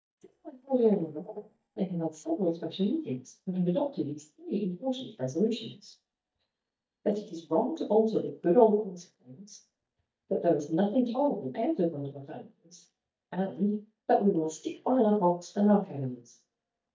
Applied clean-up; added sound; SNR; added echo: neural mask model DeepFilterNet 3.